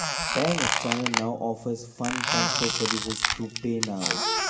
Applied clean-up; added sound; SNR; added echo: none; Squeak; -2 dB; reverberation time 1.6 s.